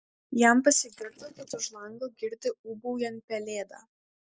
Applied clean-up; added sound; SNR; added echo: neural mask model Resemble Enhance denoiser.